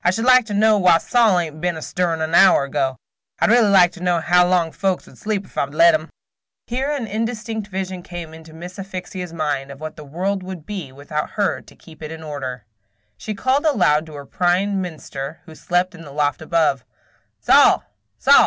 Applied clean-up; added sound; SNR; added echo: none; none; none; none.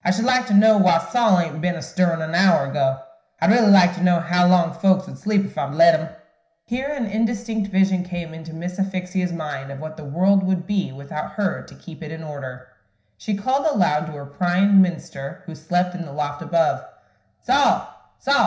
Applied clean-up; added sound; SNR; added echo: none; none; none; reverberation time 0.5 s.